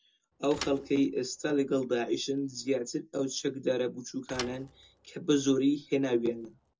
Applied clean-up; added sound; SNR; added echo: none; Thump, thud; 18 dB; reverberation time 0.2 s.